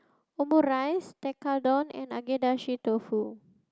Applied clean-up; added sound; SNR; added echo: none; none; none; none.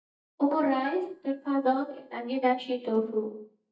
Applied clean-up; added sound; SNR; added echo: neural mask model DeepFilterNet 3.